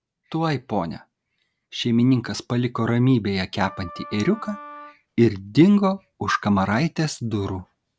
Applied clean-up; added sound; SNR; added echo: none; Wind instrument, woodwind instrument; 18 dB; none.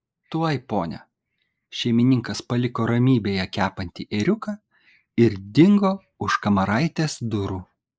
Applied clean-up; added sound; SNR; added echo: neural mask model Resemble Enhance denoiser.